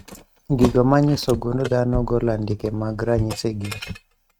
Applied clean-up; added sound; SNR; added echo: neural mask model RNNoise.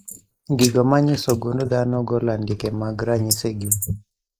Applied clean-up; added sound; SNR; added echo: neural mask model Resemble Enhance denoiser.